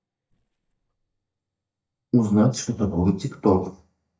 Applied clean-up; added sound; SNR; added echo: neural mask model DeepFilterNet 3.